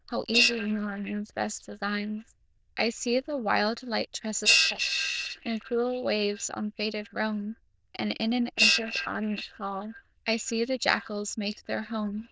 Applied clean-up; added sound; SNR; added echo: neural diffusion model UNIVERSE++.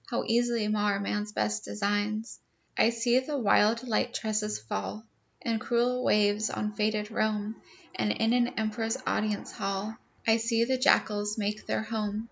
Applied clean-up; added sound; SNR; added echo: none; none; none; none.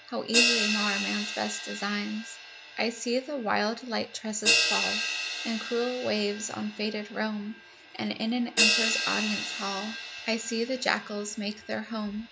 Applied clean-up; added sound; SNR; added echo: none; Crash cymbal; 0 dB; none.